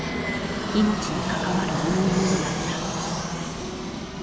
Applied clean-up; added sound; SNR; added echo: none; Fixed-wing aircraft, airplane; 0 dB; none.